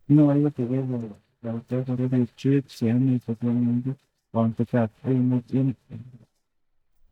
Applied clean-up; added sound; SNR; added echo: neural mask model DeepFilterNet 3.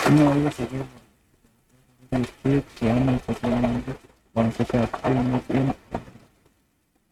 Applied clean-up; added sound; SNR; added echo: neural mask model RNNoise.